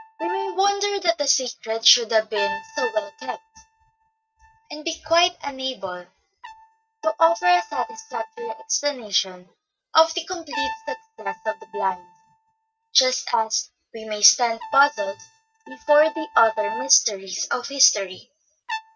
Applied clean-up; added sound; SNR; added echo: neural mask model RNNoise.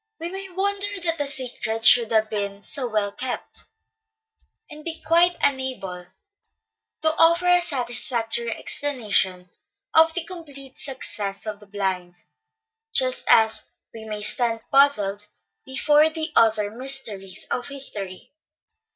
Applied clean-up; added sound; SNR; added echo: neural mask model DeepFilterNet 3.